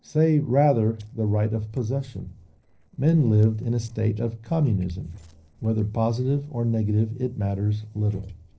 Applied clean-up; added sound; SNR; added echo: neural separator model SepFormer DNS4.